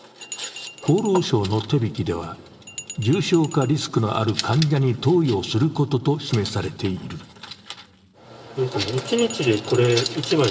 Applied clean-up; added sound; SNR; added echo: none; Glass; 16 dB; reverberation time 2.4 s.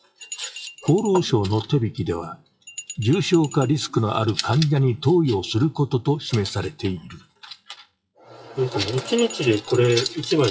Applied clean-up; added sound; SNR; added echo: classical method WPE with log-MMSE.